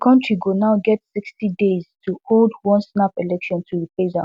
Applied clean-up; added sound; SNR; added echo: none; none; none; none.